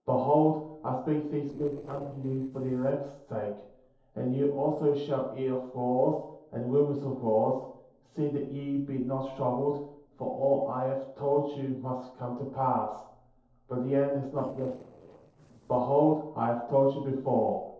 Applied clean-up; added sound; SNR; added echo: neural separator model SepFormer DNS4.